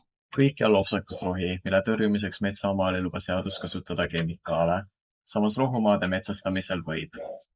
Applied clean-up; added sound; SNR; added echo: neural mask model Resemble Enhance denoiser.